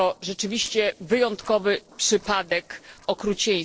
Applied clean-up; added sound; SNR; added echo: neural separator model SepFormer DNS4.